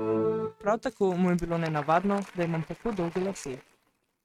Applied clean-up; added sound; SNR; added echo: neural mask model RNNoise.